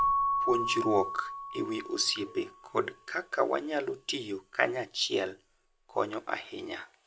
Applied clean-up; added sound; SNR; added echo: none; Keyboard (musical) / Bell; 4 dB; none.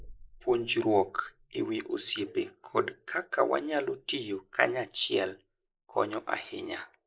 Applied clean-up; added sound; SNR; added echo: neural mask model Resemble Enhance denoiser.